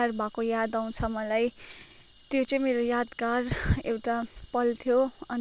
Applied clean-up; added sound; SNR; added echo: none; none; none; none.